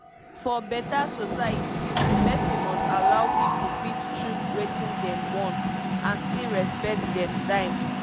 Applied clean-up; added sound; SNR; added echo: none; Mechanisms; -4 dB; none.